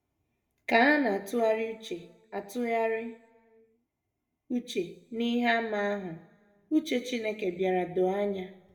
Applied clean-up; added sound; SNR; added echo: none; none; none; reverberation time 1.0 s.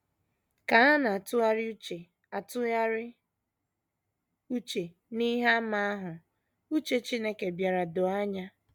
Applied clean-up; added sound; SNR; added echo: none; none; none; none.